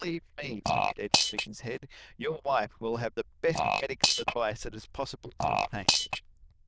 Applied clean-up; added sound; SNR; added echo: neural diffusion model UNIVERSE++.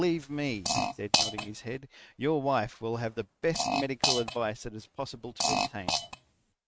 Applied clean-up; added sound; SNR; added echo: neural mask model RNNoise.